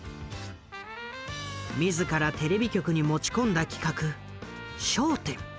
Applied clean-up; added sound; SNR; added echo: none; none; none; none.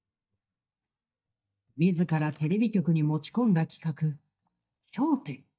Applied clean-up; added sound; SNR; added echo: neural mask model DeepFilterNet 3.